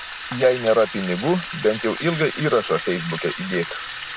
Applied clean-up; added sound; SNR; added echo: none; Sink (filling or washing) / Water tap, faucet; 10 dB; none.